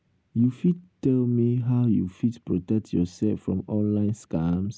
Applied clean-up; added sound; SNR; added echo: none; none; none; none.